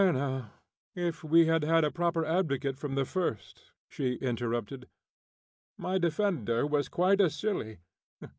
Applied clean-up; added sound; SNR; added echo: none; none; none; none.